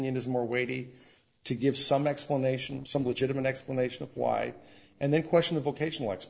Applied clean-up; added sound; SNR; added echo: neural separator model SepFormer DNS4.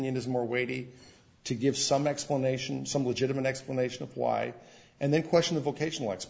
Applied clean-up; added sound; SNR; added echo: none; none; none; none.